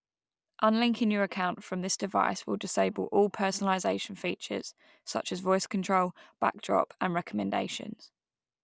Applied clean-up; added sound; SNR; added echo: none; none; none; none.